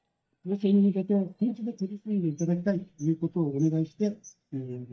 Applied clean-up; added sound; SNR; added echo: neural mask model DeepFilterNet 3.